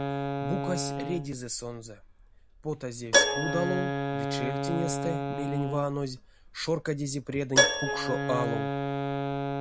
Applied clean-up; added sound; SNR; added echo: none; Wind instrument, woodwind instrument + Keyboard (musical); -3 dB; none.